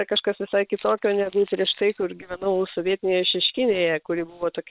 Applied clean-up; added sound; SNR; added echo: neural separator model SepFormer WHAM!.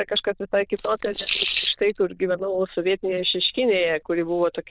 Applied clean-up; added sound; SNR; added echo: neural diffusion model UNIVERSE++.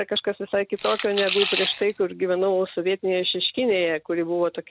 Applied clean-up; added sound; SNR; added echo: none; Rattle / Rattle (instrument); 5 dB; none.